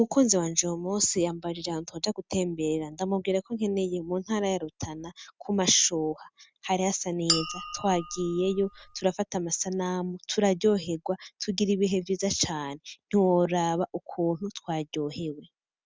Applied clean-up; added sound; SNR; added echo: none; Chink, clink; 7 dB; none.